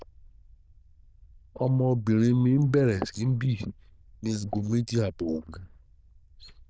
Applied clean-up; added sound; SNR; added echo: neural diffusion model UNIVERSE++.